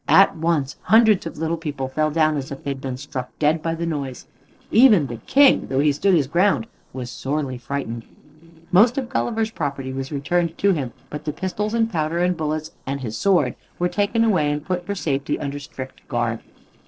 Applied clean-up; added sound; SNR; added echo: neural separator model SepFormer DNS4.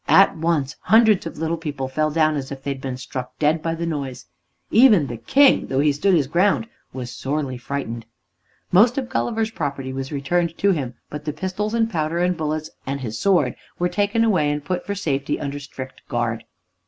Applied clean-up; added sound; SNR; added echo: none; none; none; none.